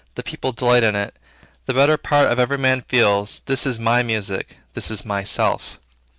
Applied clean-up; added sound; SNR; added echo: none; none; none; none.